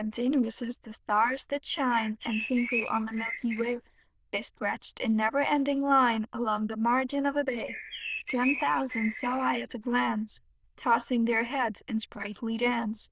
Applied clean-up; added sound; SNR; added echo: neural diffusion model UNIVERSE++.